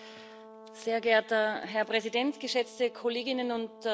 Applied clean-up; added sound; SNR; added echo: none; Brass instrument; 20 dB; none.